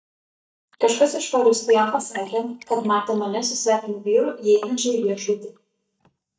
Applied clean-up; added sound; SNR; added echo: neural mask model DeepFilterNet 3.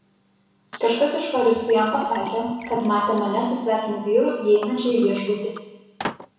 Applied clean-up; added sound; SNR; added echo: none; Liquid; 18 dB; reverberation time 1.0 s.